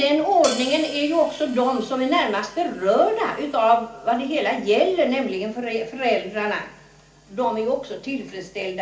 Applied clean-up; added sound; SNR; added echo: none; Hi-hat; 16 dB; reverberation time 0.4 s.